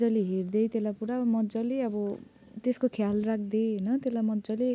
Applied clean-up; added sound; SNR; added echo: none; none; none; none.